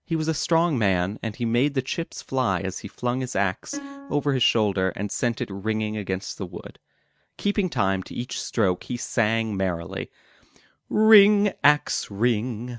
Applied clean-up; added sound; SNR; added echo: neural mask model RNNoise.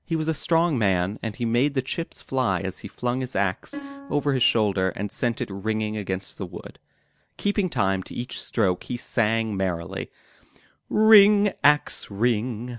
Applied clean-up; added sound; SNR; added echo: none; Plucked string instrument; 16 dB; none.